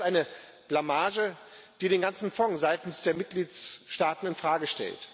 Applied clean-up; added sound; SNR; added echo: none; none; none; none.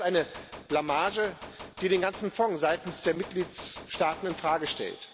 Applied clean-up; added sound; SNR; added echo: none; Gunshot, gunfire; 15 dB; none.